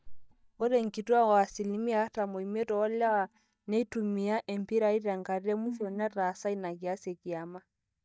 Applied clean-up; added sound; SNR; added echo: neural mask model DeepFilterNet 3.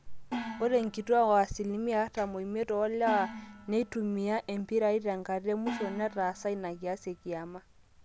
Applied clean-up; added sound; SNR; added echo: none; Gong; 12 dB; none.